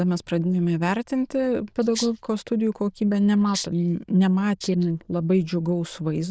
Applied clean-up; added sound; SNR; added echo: neural diffusion model UNIVERSE++.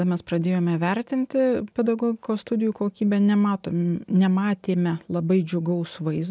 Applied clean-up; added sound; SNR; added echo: none; none; none; none.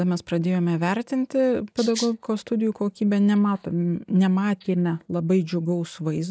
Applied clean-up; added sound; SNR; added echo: neural mask model DeepFilterNet 3.